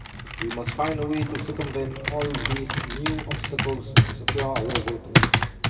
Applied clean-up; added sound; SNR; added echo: none; Computer keyboard; -5 dB; reverberation time 2.3 s.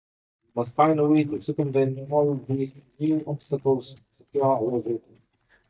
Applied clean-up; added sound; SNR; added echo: neural mask model DeepFilterNet 3.